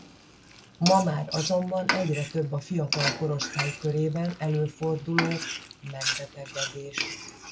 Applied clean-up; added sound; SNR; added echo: none; Frying (food); 5 dB; none.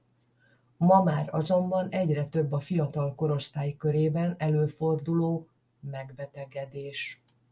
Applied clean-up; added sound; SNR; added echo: none; none; none; none.